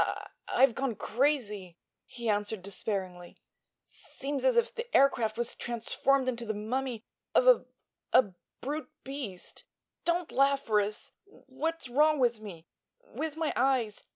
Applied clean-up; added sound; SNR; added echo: none; none; none; none.